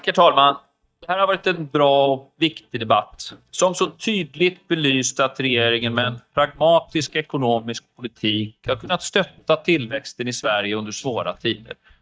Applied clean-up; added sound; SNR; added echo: neural mask model DeepFilterNet 3.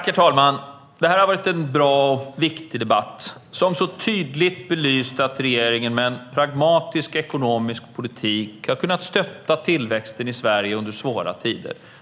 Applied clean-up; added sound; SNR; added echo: none; none; none; none.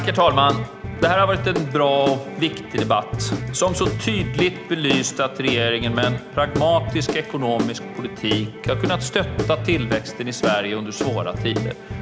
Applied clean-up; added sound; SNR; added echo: none; Guitar / Drum; 4 dB; none.